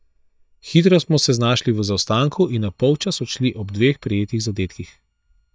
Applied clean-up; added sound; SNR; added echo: neural mask model DeepFilterNet 3.